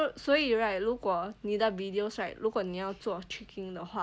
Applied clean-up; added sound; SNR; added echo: none; none; none; none.